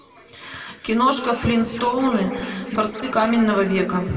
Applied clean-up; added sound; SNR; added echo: none; Scratching (performance technique); 18 dB; reverberation time 2.2 s.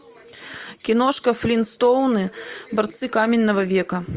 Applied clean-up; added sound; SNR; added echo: none; none; none; none.